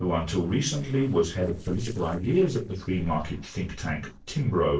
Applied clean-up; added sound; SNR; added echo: neural separator model SepFormer DNS4.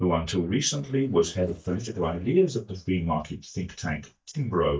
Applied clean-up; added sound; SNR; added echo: neural mask model DeepFilterNet 3.